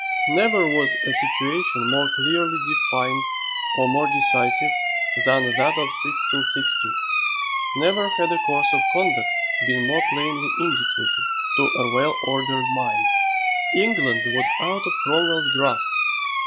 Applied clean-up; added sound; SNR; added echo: classical method log-MMSE.